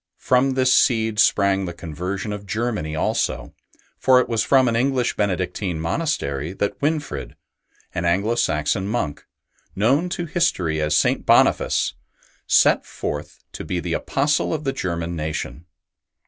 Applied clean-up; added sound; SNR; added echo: none; none; none; none.